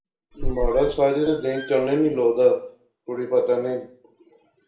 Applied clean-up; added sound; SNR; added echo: none; Squeak; 6 dB; reverberation time 0.4 s.